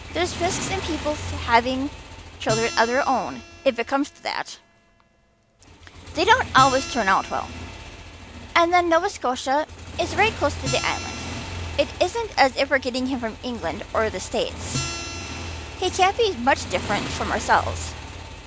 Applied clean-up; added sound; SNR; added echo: none; Motorcycle + Acoustic guitar; 9 dB; none.